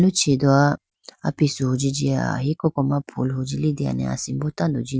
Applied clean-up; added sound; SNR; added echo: none; none; none; none.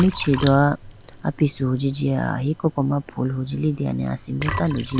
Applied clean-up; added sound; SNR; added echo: none; Liquid; 12 dB; none.